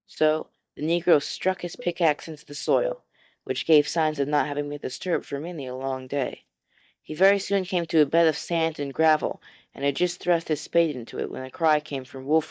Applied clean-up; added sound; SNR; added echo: neural mask model DeepFilterNet 3.